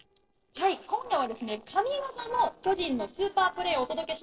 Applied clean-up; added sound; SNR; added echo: neural separator model SepFormer DNS4.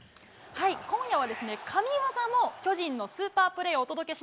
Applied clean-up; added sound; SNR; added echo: none; none; none; none.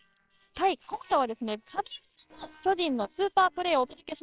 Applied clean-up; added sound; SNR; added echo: neural separator model SepFormer WHAMR!.